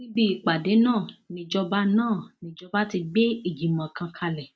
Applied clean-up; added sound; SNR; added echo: none; none; none; none.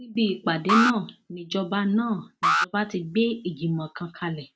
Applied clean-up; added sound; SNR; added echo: none; Alarm; 3 dB; none.